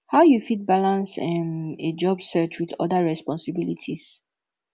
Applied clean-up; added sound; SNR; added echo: none; none; none; none.